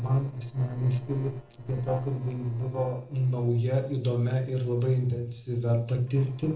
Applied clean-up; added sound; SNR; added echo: neural separator model SepFormer DNS4.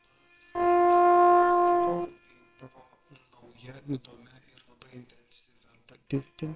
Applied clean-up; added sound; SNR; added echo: neural separator model SepFormer WHAMR!.